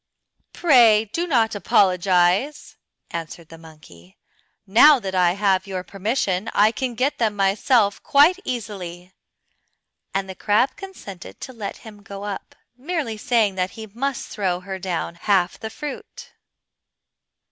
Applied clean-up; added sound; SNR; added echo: none; none; none; none.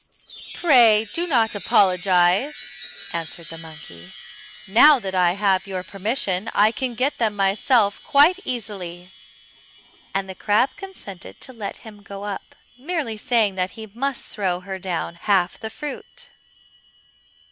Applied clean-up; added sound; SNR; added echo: none; Chime; 13 dB; none.